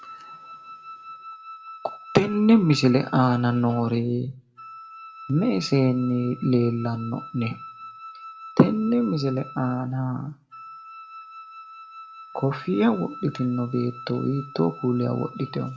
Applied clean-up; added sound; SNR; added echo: none; Wind instrument, woodwind instrument; 17 dB; reverberation time 0.3 s.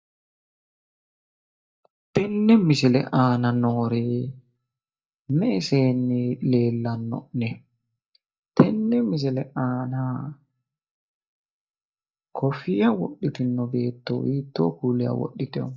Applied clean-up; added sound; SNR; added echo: neural mask model DeepFilterNet 3.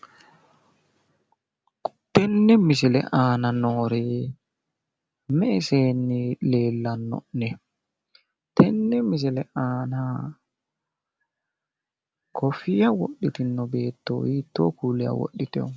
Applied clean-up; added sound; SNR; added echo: none; none; none; none.